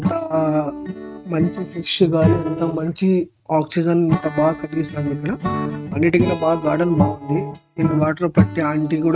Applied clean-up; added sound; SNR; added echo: neural mask model RNNoise.